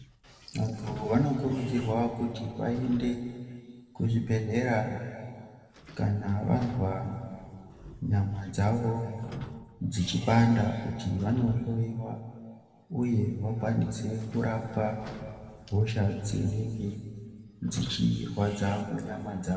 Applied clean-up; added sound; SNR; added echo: none; Squeak / Sliding door; 18 dB; reverberation time 2.3 s.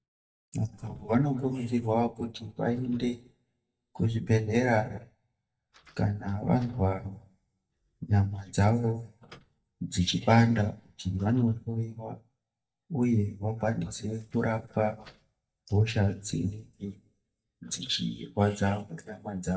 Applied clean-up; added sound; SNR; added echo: neural mask model DeepFilterNet 3.